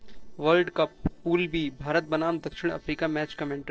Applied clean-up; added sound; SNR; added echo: neural separator model SepFormer DNS4.